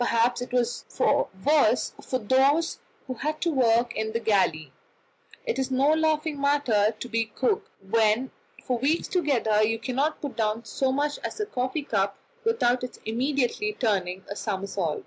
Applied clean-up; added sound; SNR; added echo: none; none; none; none.